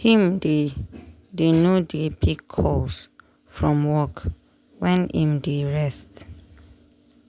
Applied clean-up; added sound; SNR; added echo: none; none; none; none.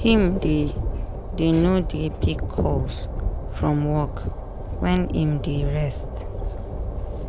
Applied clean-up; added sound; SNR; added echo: none; Train; 3 dB; none.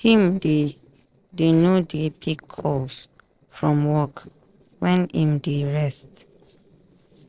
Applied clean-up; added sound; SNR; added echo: neural separator model SepFormer DNS4.